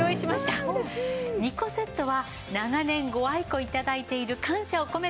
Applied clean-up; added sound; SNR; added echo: none; Drum; 12 dB; none.